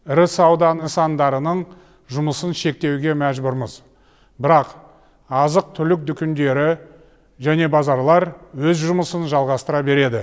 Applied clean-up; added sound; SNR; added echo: none; none; none; none.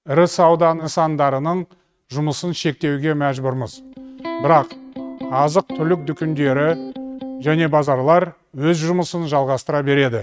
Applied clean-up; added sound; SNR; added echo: neural mask model RNNoise.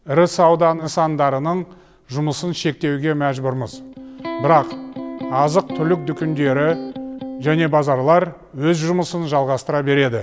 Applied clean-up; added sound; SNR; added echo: none; Electric guitar; 10 dB; none.